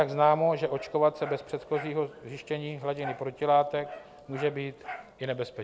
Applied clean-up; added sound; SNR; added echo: none; Dog; 17 dB; none.